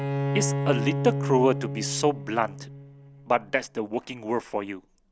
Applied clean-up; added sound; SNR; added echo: none; Bowed string instrument; 4 dB; none.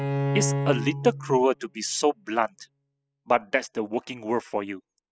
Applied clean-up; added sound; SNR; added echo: classical method spectral subtraction.